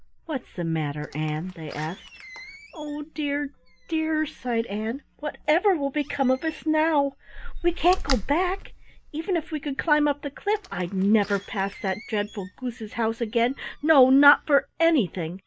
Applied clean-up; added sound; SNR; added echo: none; Slam; 13 dB; none.